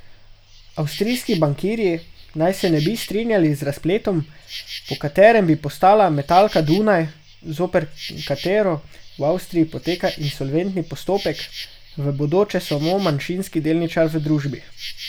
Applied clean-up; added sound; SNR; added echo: none; Insect; 18 dB; none.